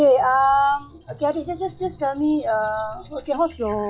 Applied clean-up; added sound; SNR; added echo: classical method log-MMSE.